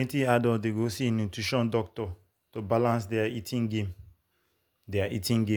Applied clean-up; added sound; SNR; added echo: none; none; none; none.